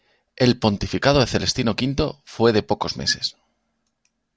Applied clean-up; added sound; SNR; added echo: none; none; none; none.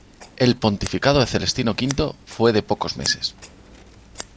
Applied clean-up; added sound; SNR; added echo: none; Scissors; 18 dB; none.